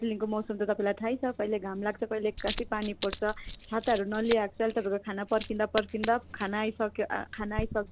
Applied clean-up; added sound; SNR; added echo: none; Coin (dropping); 6 dB; none.